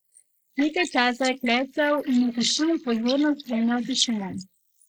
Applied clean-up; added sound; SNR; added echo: neural mask model Resemble Enhance denoiser.